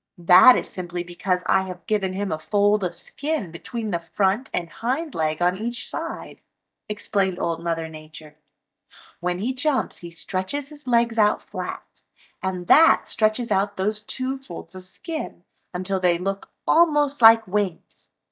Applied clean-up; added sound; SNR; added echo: neural mask model DeepFilterNet 3.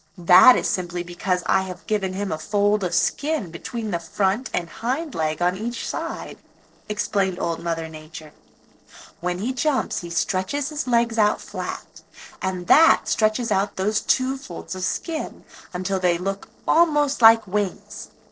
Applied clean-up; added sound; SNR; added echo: neural separator model SepFormer DNS4.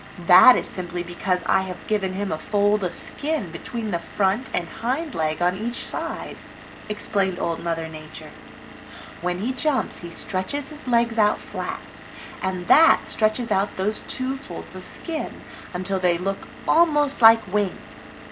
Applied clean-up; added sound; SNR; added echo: none; Engine / Vehicle; 17 dB; none.